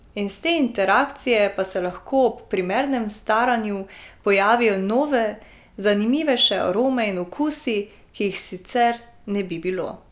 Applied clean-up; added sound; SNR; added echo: none; none; none; none.